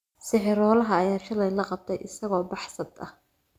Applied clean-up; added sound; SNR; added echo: none; none; none; none.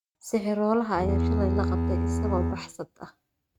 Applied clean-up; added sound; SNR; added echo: neural mask model RNNoise.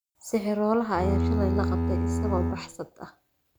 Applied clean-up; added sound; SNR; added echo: none; Bowed string instrument; -4 dB; none.